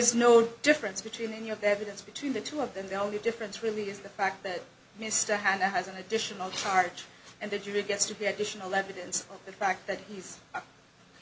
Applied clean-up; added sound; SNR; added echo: none; none; none; none.